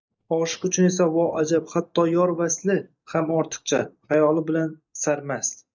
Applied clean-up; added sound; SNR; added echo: neural mask model DeepFilterNet 3.